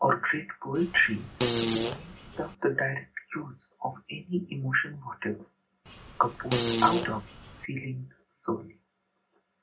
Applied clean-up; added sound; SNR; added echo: none; Fart; -3 dB; reverberation time 0.4 s.